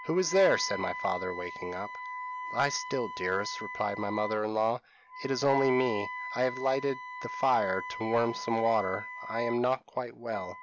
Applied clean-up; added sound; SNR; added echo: none; Wind instrument, woodwind instrument; 9 dB; none.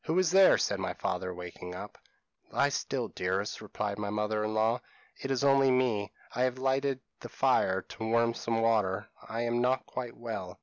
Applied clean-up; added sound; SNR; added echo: none; none; none; none.